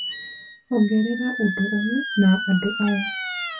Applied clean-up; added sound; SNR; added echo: none; Squeak; 7 dB; reverberation time 0.2 s.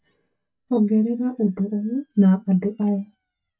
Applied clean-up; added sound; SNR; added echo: neural mask model DeepFilterNet 3.